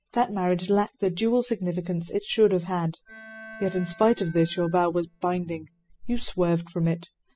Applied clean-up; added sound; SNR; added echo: classical method spectral subtraction.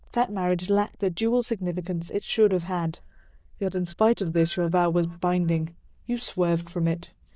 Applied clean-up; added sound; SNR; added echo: neural diffusion model UNIVERSE++.